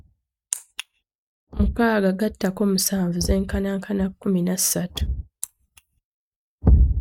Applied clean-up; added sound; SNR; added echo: neural mask model RNNoise.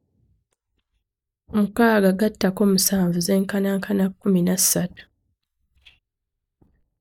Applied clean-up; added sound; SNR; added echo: neural mask model DeepFilterNet 3.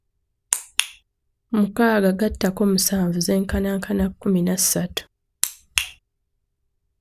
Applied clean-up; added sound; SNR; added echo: none; none; none; none.